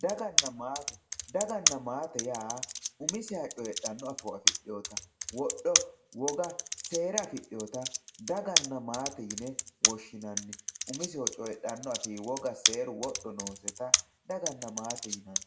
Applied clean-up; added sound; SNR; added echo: none; Computer keyboard; -3 dB; reverberation time 0.4 s.